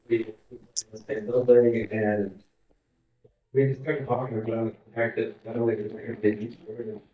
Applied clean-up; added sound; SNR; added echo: neural mask model DeepFilterNet 3.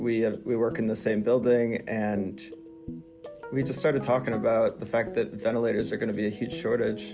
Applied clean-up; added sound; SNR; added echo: none; none; none; none.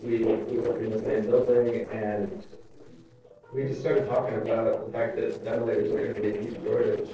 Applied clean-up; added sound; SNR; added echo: neural separator model SepFormer DNS4.